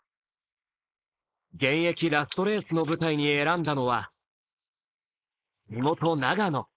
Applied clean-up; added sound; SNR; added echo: neural mask model Resemble Enhance denoiser.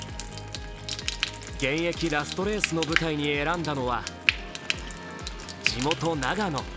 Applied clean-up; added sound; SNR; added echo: none; Frying (food); 4 dB; none.